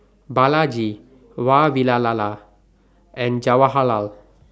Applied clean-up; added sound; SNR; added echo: none; none; none; none.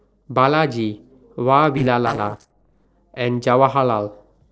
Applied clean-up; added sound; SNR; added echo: neural separator model SepFormer DNS4.